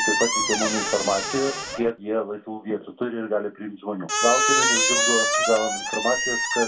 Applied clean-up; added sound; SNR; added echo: none; Squeak; -1 dB; reverberation time 0.2 s.